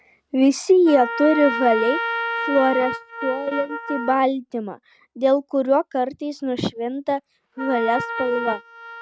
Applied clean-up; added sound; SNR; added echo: neural mask model RNNoise.